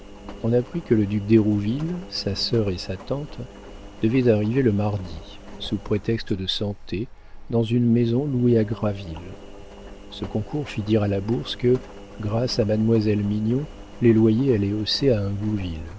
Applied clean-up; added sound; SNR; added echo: none; Engine; 16 dB; none.